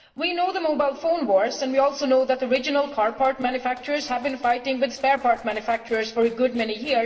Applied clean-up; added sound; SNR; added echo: neural separator model SepFormer DNS4.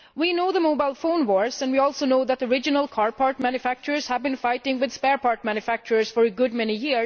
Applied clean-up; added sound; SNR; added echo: none; none; none; none.